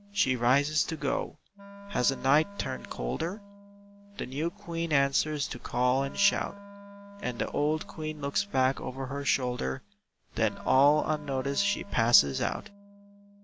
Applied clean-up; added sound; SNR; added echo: none; Wind instrument, woodwind instrument; 19 dB; none.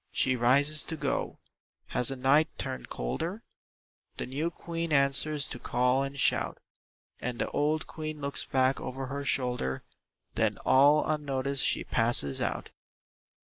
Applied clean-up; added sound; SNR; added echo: neural mask model Resemble Enhance denoiser.